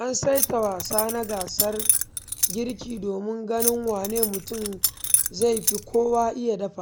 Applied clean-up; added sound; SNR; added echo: none; Keys jangling; 1 dB; none.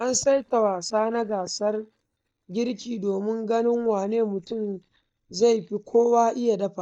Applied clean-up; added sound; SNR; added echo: neural mask model DeepFilterNet 3.